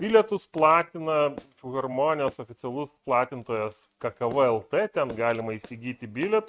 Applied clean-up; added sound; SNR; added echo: neural mask model RNNoise.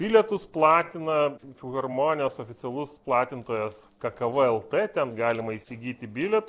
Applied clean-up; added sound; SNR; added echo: neural separator model SepFormer DNS4.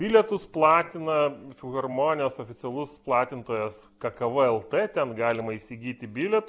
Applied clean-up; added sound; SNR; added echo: none; none; none; none.